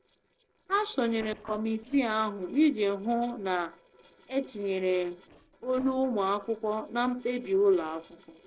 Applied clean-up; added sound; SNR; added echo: neural separator model SepFormer DNS4.